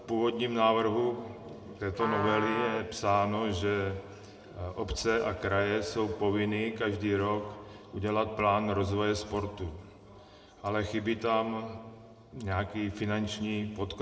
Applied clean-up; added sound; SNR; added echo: none; Trumpet; 8 dB; reverberation time 1.3 s.